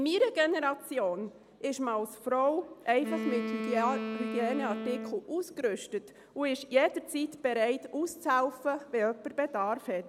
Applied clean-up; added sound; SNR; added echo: none; Wind instrument, woodwind instrument; 6 dB; none.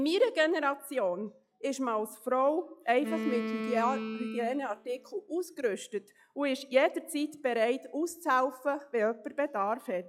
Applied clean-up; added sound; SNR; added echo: classical method log-MMSE.